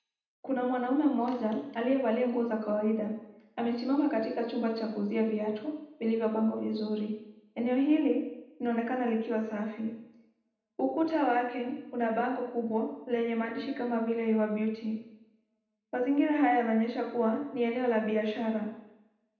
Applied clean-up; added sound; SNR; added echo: none; none; none; reverberation time 0.8 s.